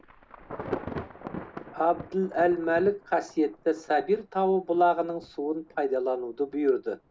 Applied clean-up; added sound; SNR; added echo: none; Thunder / Traffic noise, roadway noise / Rain / Insect; 15 dB; reverberation time 0.3 s.